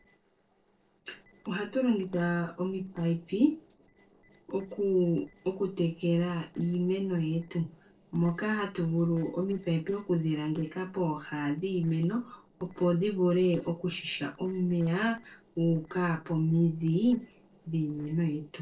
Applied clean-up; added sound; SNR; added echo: neural separator model SepFormer DNS4.